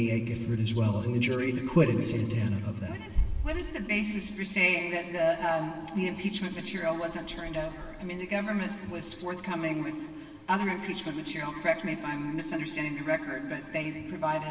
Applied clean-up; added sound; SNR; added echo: none; none; none; reverberation time 1.9 s.